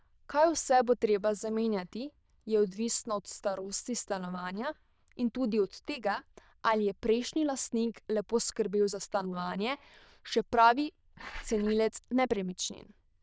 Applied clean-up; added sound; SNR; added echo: neural diffusion model UNIVERSE++.